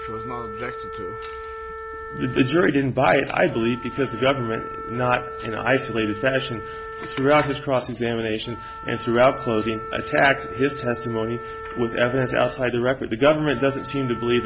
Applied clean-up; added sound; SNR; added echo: none; Wind instrument, woodwind instrument + Glass; 12 dB; none.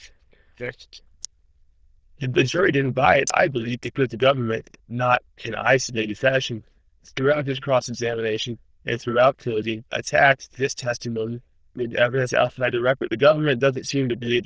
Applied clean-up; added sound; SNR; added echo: neural diffusion model UNIVERSE++.